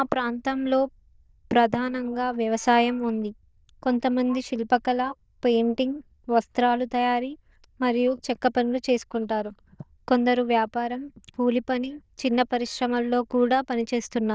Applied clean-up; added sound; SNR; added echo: neural diffusion model UNIVERSE++.